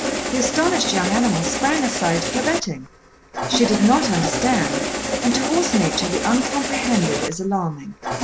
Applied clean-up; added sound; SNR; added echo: none; Engine starting; 3 dB; none.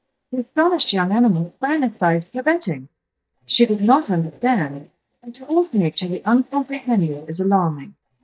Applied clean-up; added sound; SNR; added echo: neural mask model DeepFilterNet 3.